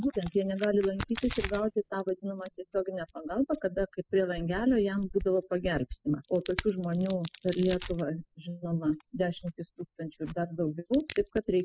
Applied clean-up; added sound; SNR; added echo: classical method spectral subtraction.